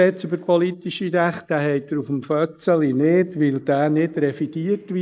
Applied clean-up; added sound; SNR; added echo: neural mask model Resemble Enhance denoiser.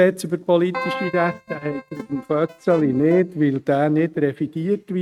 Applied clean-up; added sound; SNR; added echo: neural mask model RNNoise.